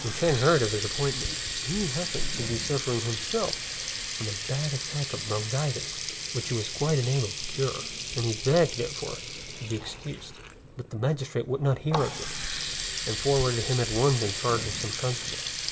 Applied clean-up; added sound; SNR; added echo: none; Water tap, faucet; 5 dB; reverberation time 2.5 s.